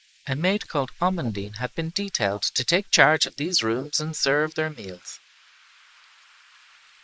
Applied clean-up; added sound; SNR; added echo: neural mask model Resemble Enhance denoiser.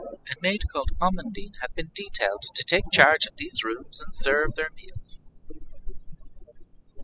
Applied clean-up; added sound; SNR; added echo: classical method spectral subtraction.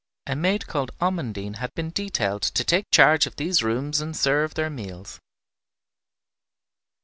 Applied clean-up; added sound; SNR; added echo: none; none; none; none.